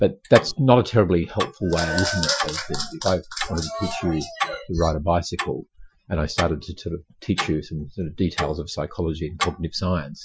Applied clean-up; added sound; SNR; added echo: classical method Wiener filter.